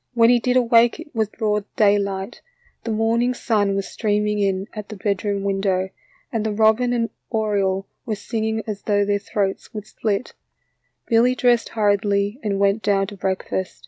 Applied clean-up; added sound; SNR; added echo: none; none; none; none.